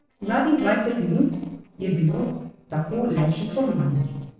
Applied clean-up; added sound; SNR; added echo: neural separator model SepFormer DNS4.